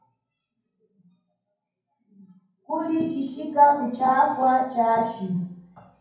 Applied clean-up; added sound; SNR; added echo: none; none; none; reverberation time 0.9 s.